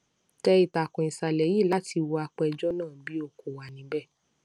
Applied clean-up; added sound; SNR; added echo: none; none; none; none.